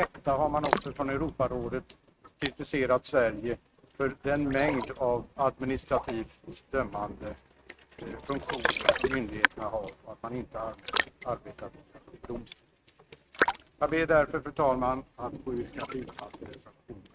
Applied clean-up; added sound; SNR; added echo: neural mask model RNNoise.